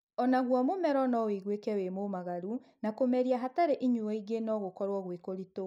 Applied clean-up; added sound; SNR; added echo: none; none; none; none.